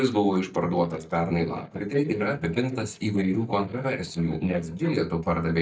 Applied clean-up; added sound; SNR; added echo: neural mask model DeepFilterNet 3.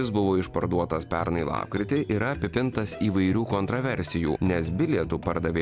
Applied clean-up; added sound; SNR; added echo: none; none; none; none.